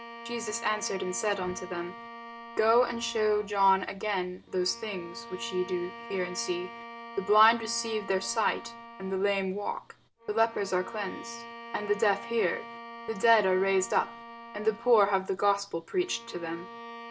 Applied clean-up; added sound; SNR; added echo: none; Bowed string instrument; 15 dB; none.